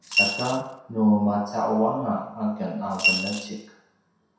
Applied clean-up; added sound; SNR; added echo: none; Coin (dropping) / Glass; 0 dB; reverberation time 0.7 s.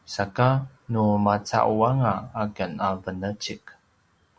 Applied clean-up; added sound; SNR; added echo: none; none; none; none.